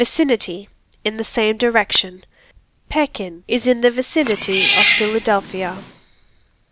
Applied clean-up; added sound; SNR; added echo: none; Cat; 1 dB; none.